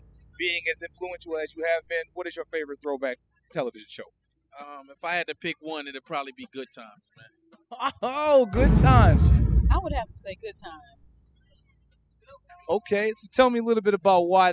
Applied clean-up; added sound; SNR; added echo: classical method spectral subtraction.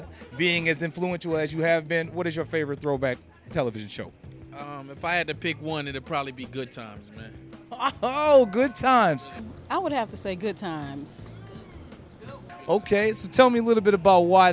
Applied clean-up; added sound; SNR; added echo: none; none; none; none.